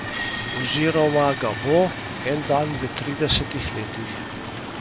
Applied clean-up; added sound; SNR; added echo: none; Stream + Screech; 6 dB; none.